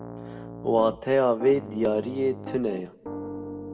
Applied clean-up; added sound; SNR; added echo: none; Piano; 12 dB; reverberation time 1.6 s.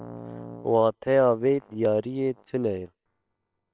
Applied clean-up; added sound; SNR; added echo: neural separator model SepFormer WHAMR!.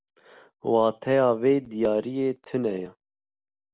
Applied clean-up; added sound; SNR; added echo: none; none; none; none.